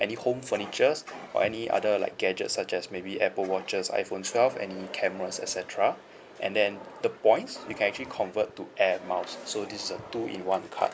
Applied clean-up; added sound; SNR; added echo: none; Fire; 18 dB; none.